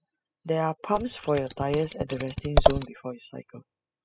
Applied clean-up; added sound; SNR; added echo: classical method spectral subtraction.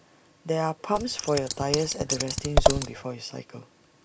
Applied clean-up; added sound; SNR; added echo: none; Scissors; -3 dB; none.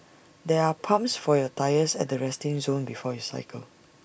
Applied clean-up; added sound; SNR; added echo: none; none; none; none.